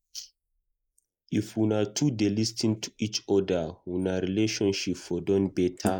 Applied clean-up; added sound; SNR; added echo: neural mask model Resemble Enhance denoiser.